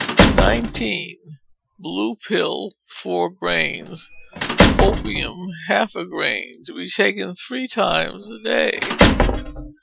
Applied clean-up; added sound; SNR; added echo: classical method Wiener filter.